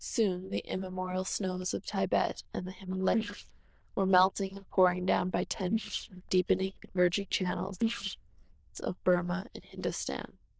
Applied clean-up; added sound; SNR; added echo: neural diffusion model UNIVERSE++.